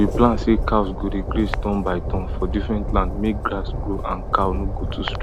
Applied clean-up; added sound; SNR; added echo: none; Train; 2 dB; none.